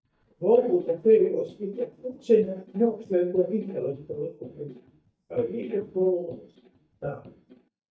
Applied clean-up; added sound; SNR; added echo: neural mask model DeepFilterNet 3.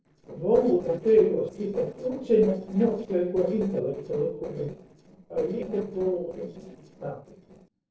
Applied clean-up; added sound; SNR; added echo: neural separator model SepFormer DNS4.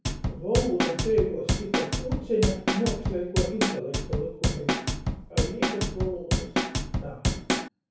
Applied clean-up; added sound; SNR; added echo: none; Drum / Drum kit; -3 dB; reverberation time 0.6 s.